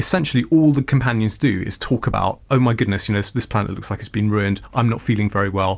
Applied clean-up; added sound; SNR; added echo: none; none; none; none.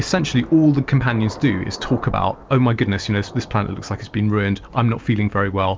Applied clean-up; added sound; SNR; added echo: none; Thunder / Rain; 20 dB; none.